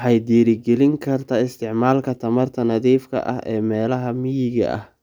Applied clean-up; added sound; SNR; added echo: none; none; none; none.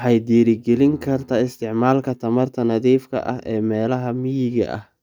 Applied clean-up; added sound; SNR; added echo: neural mask model DeepFilterNet 3.